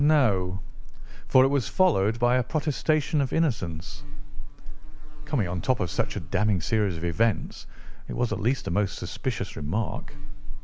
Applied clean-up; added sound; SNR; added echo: none; Buzz; 1 dB; none.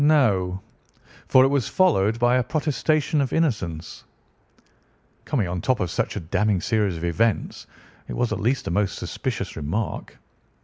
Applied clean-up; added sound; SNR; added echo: none; none; none; none.